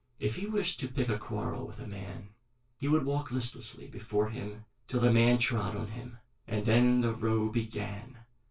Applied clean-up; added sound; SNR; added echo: none; none; none; reverberation time 0.1 s.